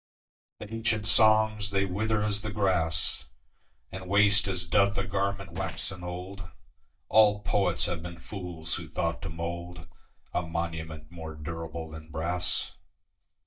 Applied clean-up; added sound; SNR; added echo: neural mask model DeepFilterNet 3.